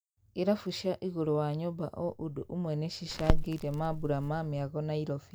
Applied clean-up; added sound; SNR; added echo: none; Crackle; 0 dB; none.